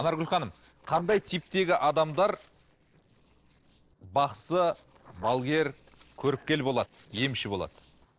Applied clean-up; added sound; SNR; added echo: neural separator model SepFormer DNS4.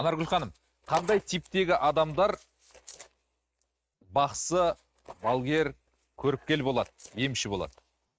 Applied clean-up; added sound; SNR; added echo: neural mask model RNNoise.